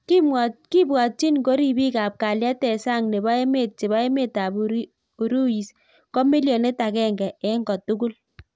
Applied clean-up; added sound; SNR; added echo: none; none; none; none.